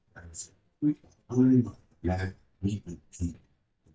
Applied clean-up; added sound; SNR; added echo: neural mask model DeepFilterNet 3.